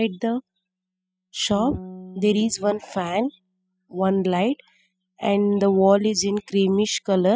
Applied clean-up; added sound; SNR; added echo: classical method spectral subtraction.